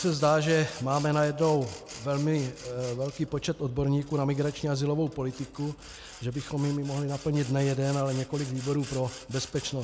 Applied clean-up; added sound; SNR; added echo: none; Sawing; 18 dB; none.